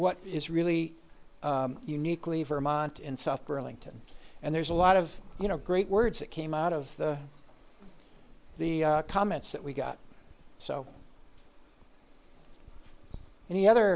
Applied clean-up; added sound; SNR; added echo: none; none; none; none.